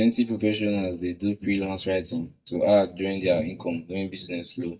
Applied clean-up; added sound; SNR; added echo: neural mask model DeepFilterNet 3.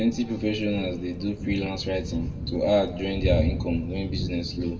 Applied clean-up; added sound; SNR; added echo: none; Thunder / Rain; 4 dB; reverberation time 1.0 s.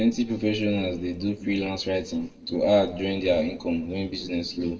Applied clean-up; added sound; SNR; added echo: neural separator model SepFormer DNS4.